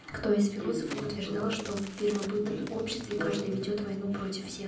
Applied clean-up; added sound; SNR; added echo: none; Crack; 15 dB; reverberation time 0.6 s.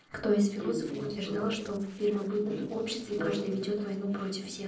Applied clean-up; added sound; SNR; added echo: neural separator model SepFormer DNS4.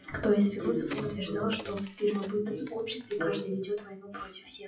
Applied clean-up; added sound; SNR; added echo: classical method WPE with log-MMSE.